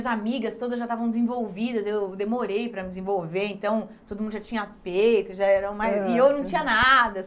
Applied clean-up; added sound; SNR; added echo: none; none; none; none.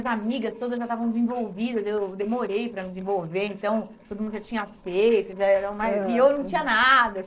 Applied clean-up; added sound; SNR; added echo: neural separator model SepFormer DNS4.